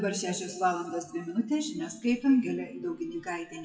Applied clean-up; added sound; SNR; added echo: classical method WPE with log-MMSE.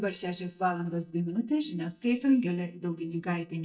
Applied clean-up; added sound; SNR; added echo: neural mask model DeepFilterNet 3.